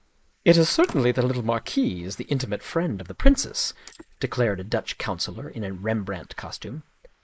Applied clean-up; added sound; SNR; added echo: neural mask model Resemble Enhance denoiser.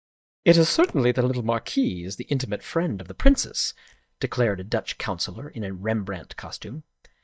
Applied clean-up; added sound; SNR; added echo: neural mask model DeepFilterNet 3.